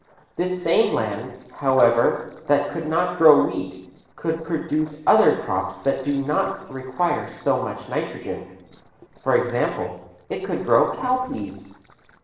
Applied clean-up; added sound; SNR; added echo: neural separator model SepFormer DNS4.